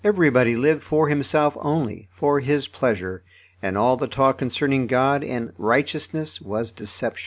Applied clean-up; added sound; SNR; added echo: none; none; none; none.